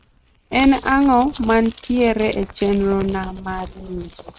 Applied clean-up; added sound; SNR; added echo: neural mask model RNNoise.